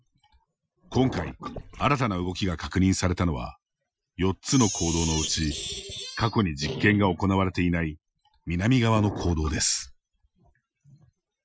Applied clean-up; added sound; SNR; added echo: classical method Wiener filter.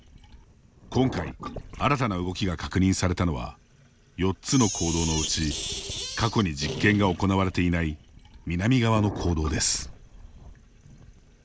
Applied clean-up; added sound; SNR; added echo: none; Sink (filling or washing); 11 dB; none.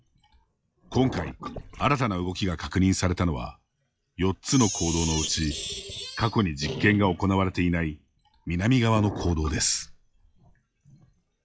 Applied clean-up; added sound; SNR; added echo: classical method log-MMSE.